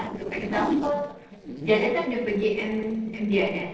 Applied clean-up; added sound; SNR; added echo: neural separator model SepFormer DNS4.